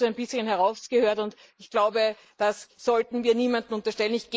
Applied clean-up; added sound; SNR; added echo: neural mask model Resemble Enhance denoiser.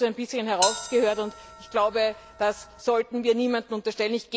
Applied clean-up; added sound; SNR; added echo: none; Bell; 9 dB; none.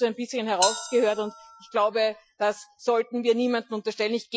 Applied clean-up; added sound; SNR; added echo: classical method Wiener filter.